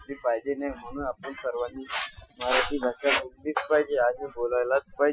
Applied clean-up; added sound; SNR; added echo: classical method Wiener filter.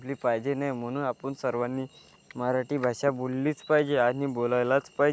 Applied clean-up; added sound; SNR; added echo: none; none; none; none.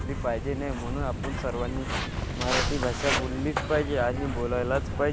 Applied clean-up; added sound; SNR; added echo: none; Walk, footsteps; 0 dB; none.